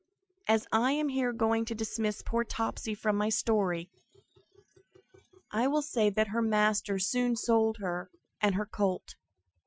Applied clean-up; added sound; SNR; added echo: classical method Wiener filter.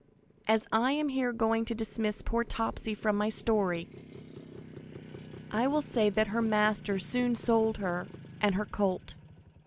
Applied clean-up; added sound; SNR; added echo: none; Motorcycle; 17 dB; none.